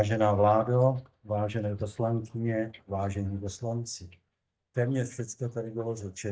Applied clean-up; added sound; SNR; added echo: neural mask model DeepFilterNet 3.